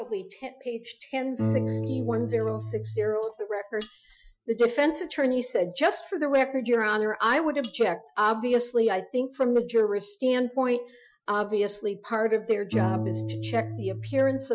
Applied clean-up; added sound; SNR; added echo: classical method Wiener filter.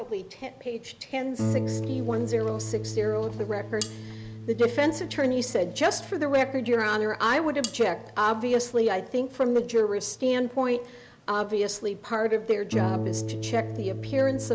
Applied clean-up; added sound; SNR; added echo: none; Harp + Cutlery, silverware; 9 dB; none.